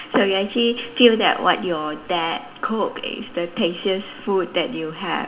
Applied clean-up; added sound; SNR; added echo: none; none; none; reverberation time 0.6 s.